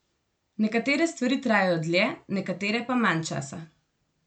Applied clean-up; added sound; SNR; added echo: none; none; none; none.